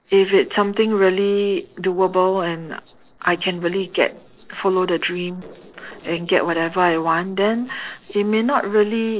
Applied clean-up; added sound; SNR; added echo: neural separator model SepFormer DNS4.